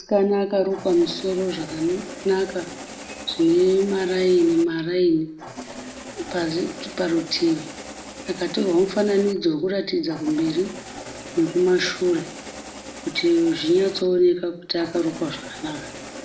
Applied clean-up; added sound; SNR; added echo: none; Engine starting; 15 dB; reverberation time 0.6 s.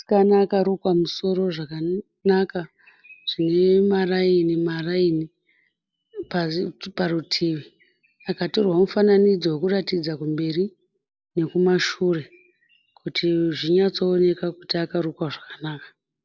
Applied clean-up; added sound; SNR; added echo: none; none; none; none.